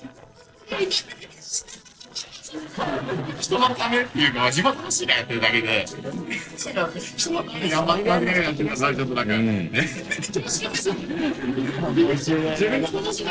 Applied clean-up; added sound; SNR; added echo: neural separator model SepFormer DNS4.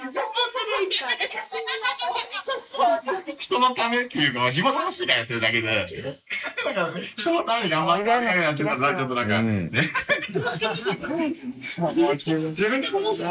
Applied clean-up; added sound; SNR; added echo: neural mask model Resemble Enhance denoiser.